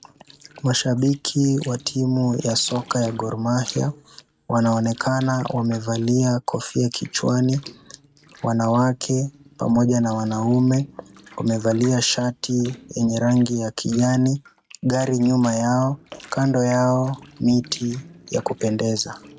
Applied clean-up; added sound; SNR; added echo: neural mask model RNNoise.